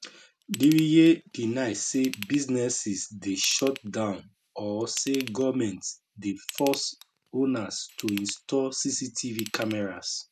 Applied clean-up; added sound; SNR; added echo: none; Ratchet, pawl / Tools; 17 dB; none.